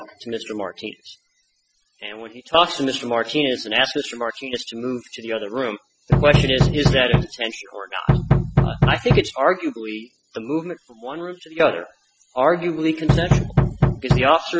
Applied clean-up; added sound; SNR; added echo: classical method spectral subtraction.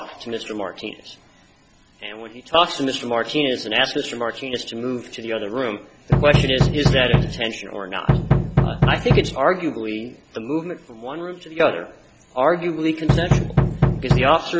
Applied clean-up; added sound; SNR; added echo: none; Knock; -5 dB; none.